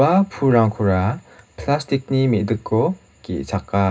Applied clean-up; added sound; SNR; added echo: none; none; none; reverberation time 0.2 s.